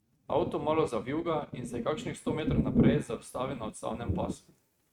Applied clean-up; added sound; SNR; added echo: neural mask model RNNoise.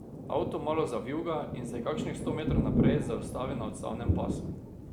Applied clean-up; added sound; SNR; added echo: none; Thunder; -2 dB; none.